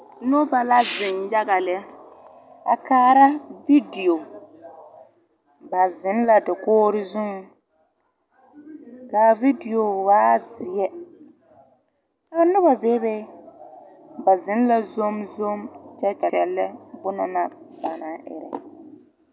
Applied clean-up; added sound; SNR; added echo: none; none; none; none.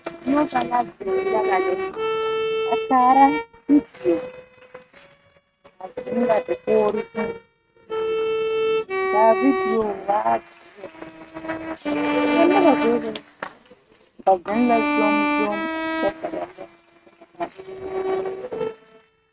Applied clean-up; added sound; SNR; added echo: neural mask model RNNoise.